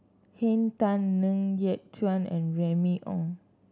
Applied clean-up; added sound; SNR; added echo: none; none; none; none.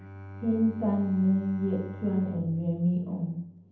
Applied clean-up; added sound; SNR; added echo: none; Bowed string instrument; 14 dB; reverberation time 0.8 s.